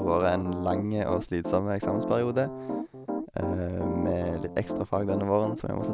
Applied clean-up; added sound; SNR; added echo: none; Piano; 6 dB; none.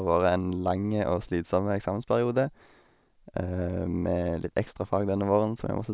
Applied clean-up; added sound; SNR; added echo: none; none; none; none.